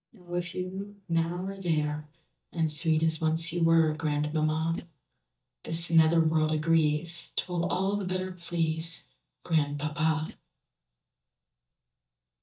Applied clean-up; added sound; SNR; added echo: neural mask model DeepFilterNet 3.